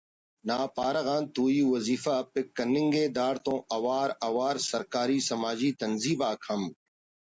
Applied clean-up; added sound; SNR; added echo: none; none; none; none.